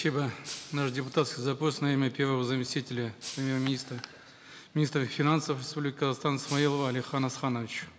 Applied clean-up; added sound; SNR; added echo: none; Shatter; 16 dB; none.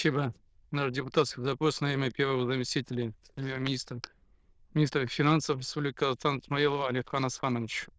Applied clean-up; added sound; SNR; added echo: neural diffusion model UNIVERSE++.